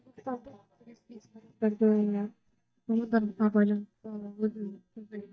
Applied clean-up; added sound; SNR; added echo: neural mask model DeepFilterNet 3.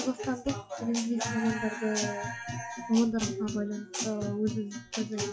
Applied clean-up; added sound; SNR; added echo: classical method WPE with log-MMSE.